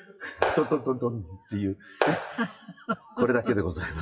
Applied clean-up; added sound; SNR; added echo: classical method WPE with log-MMSE.